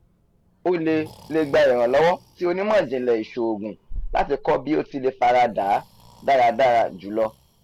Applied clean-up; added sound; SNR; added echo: none; Breathing; 18 dB; none.